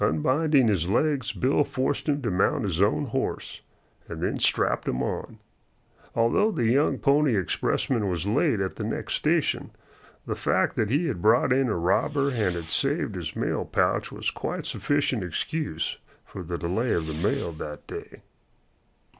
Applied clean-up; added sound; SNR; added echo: none; Fireworks; 20 dB; none.